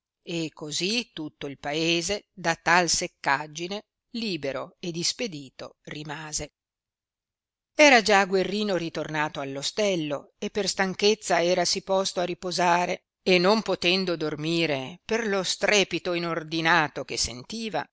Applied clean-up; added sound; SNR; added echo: none; none; none; none.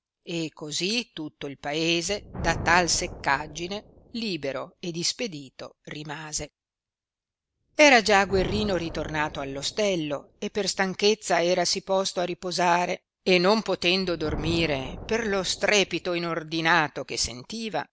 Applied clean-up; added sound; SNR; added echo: none; Thunder; 15 dB; none.